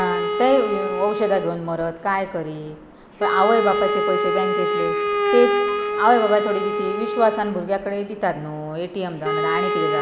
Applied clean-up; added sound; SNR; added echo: none; Wind instrument, woodwind instrument; 1 dB; none.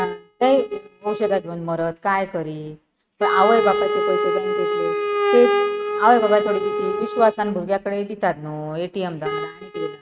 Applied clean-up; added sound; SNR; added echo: neural mask model RNNoise.